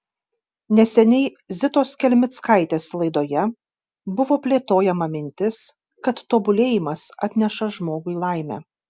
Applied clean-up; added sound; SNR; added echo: none; none; none; none.